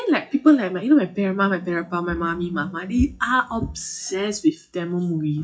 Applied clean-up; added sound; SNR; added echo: classical method WPE with log-MMSE.